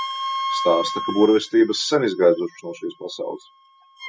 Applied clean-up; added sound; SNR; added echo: classical method spectral subtraction.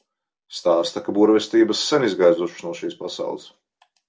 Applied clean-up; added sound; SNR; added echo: none; none; none; none.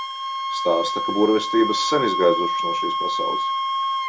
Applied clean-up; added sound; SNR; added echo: none; Wind instrument, woodwind instrument; 0 dB; none.